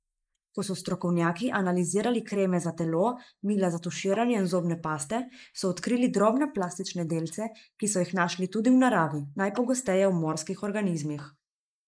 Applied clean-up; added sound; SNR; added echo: neural mask model Resemble Enhance denoiser.